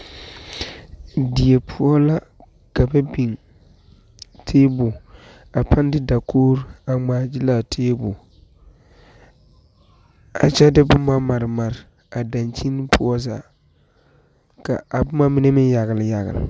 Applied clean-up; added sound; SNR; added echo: none; none; none; none.